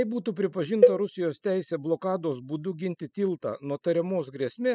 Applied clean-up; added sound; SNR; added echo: classical method spectral subtraction.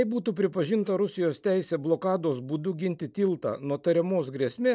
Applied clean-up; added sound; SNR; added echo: neural mask model Resemble Enhance denoiser.